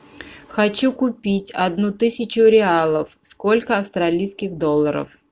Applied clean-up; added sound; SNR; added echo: none; none; none; none.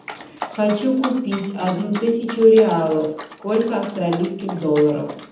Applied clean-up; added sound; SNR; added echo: none; Dog; 14 dB; reverberation time 0.8 s.